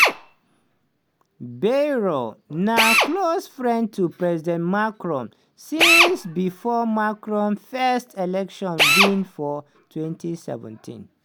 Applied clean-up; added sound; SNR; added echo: none; Drill; 1 dB; none.